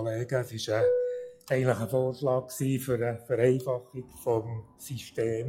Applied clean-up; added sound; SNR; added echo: classical method log-MMSE.